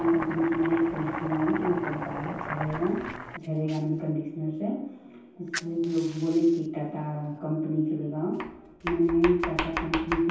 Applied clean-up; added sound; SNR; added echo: none; Domestic sounds, home sounds; 10 dB; reverberation time 0.9 s.